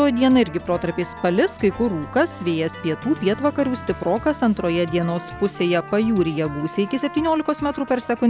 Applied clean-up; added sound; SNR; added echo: none; Trumpet; 18 dB; none.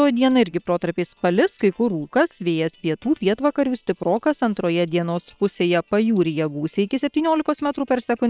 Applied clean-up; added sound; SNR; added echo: neural separator model SepFormer WHAM!.